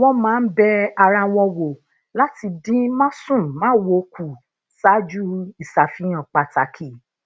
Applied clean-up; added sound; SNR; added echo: none; none; none; none.